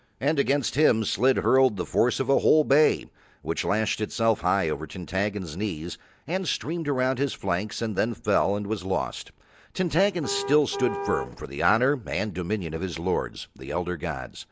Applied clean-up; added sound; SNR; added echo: none; Car; 8 dB; none.